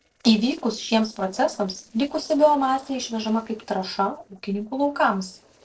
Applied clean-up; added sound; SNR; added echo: neural separator model SepFormer DNS4.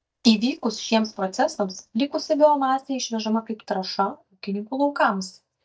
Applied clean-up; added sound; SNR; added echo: neural mask model DeepFilterNet 3.